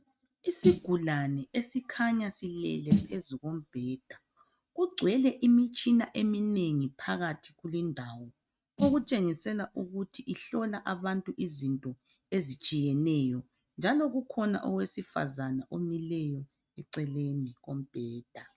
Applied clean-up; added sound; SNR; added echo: neural mask model RNNoise.